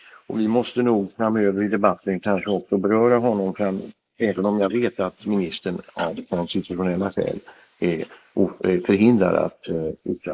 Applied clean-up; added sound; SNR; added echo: neural mask model Resemble Enhance denoiser.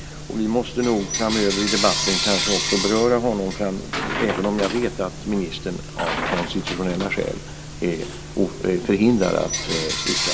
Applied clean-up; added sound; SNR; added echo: none; Coin (dropping) / Bell; 5 dB; none.